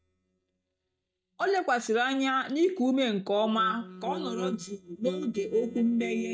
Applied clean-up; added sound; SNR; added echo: neural mask model DeepFilterNet 3.